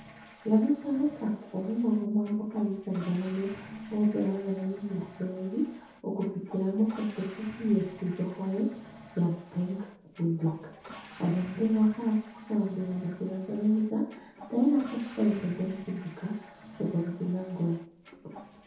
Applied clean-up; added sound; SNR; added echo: none; Toilet flush / Water; 18 dB; reverberation time 0.6 s.